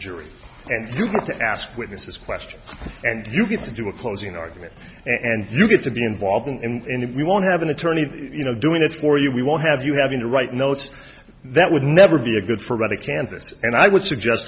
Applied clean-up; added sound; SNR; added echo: none; none; none; none.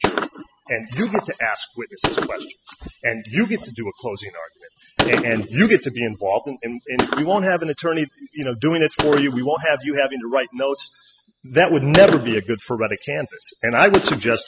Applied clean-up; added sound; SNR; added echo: classical method spectral subtraction.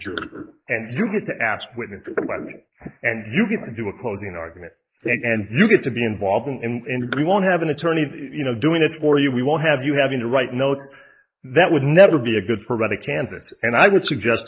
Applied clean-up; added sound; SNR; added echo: neural mask model Resemble Enhance denoiser.